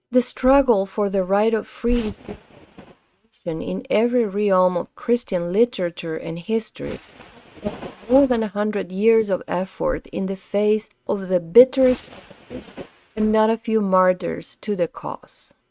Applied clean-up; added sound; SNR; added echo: neural mask model RNNoise.